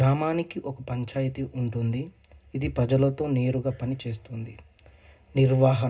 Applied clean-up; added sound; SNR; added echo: none; none; none; reverberation time 0.2 s.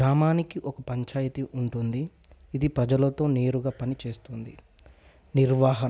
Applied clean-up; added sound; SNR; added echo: none; none; none; none.